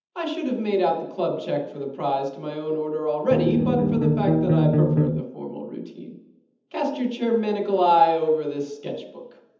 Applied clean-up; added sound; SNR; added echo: none; Bass guitar; -4 dB; reverberation time 0.8 s.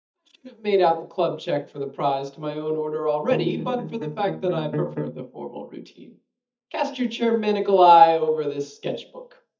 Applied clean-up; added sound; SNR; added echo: neural mask model DeepFilterNet 3.